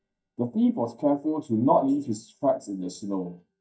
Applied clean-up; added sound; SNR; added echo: neural mask model DeepFilterNet 3.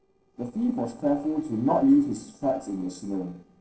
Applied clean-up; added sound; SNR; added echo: neural separator model SepFormer DNS4.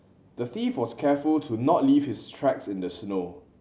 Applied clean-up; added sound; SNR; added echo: none; none; none; none.